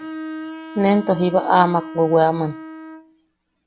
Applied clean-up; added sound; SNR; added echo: none; Bowed string instrument; 13 dB; none.